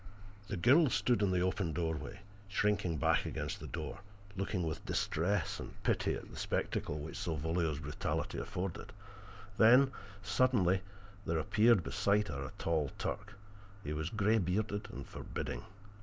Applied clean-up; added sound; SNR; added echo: none; none; none; none.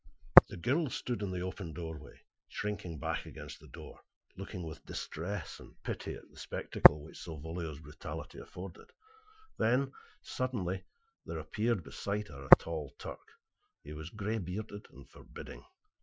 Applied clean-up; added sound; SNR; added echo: classical method Wiener filter.